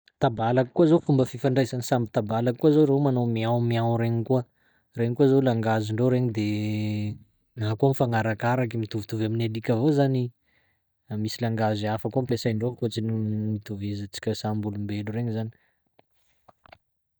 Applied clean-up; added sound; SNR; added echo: neural mask model DeepFilterNet 3.